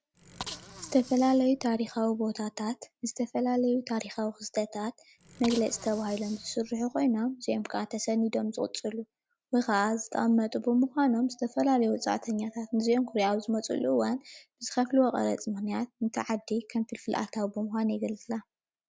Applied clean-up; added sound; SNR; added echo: none; Bicycle; 17 dB; none.